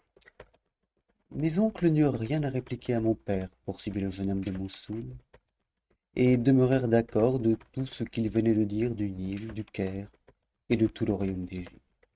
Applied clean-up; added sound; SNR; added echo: neural mask model RNNoise.